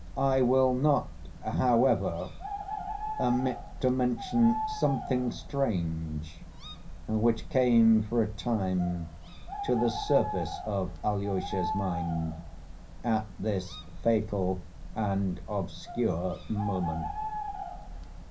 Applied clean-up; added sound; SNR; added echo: none; Bird; 9 dB; reverberation time 0.4 s.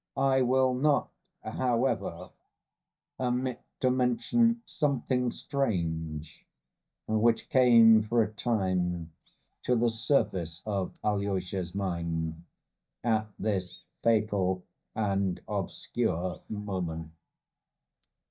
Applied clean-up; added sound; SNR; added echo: neural mask model DeepFilterNet 3.